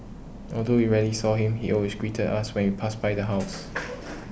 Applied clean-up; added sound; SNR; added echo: none; none; none; none.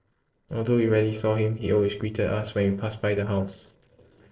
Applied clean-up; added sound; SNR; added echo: neural separator model SepFormer DNS4.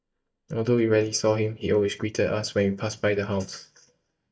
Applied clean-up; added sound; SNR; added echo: neural mask model DeepFilterNet 3.